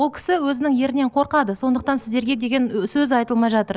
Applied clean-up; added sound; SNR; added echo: none; none; none; none.